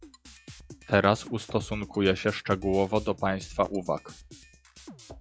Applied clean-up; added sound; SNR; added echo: classical method log-MMSE.